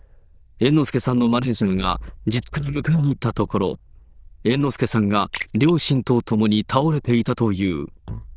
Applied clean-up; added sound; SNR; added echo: neural diffusion model UNIVERSE++.